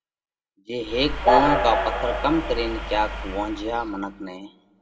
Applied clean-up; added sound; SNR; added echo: none; Train; 0 dB; reverberation time 0.5 s.